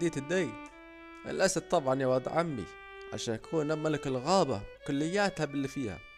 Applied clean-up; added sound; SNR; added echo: none; Bowed string instrument; 16 dB; none.